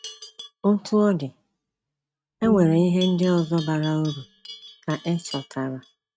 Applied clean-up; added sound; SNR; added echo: neural mask model RNNoise.